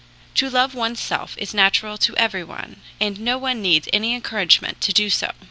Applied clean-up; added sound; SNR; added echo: none; none; none; none.